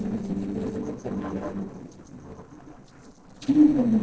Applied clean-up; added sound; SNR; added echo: neural separator model SepFormer DNS4.